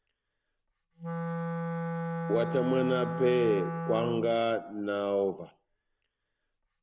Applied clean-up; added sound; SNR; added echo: none; Wind instrument, woodwind instrument; 5 dB; none.